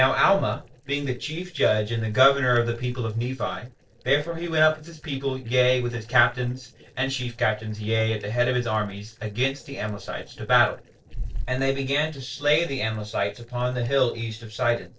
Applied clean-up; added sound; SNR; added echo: neural separator model SepFormer DNS4.